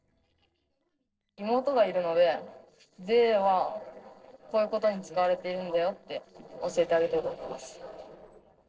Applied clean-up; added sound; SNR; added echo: neural separator model SepFormer DNS4.